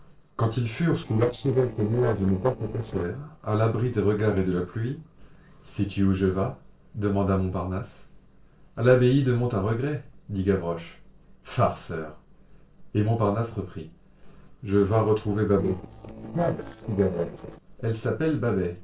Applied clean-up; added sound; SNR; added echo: neural separator model SepFormer DNS4.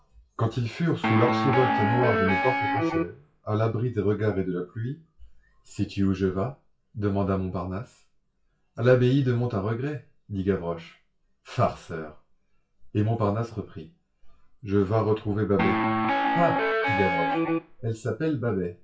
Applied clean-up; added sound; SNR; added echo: classical method WPE with log-MMSE.